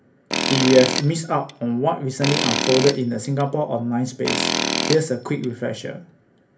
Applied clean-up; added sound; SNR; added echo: none; Tools; 3 dB; reverberation time 0.3 s.